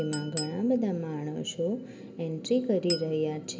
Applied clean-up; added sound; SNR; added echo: none; Chink, clink; 13 dB; reverberation time 1.6 s.